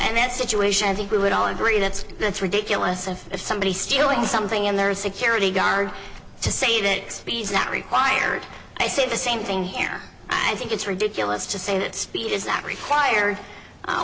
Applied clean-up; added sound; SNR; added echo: none; Cricket / Motor vehicle (road); 14 dB; none.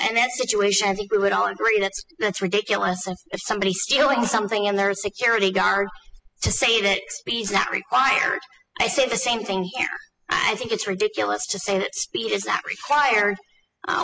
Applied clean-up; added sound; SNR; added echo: classical method spectral subtraction.